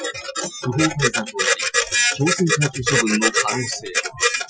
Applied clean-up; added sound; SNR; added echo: classical method Wiener filter.